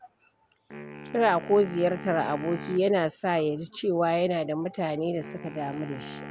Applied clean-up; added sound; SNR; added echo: none; Wind instrument, woodwind instrument; 15 dB; none.